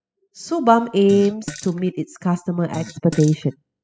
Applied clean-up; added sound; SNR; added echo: classical method spectral subtraction.